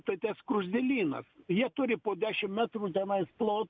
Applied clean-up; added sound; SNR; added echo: none; none; none; none.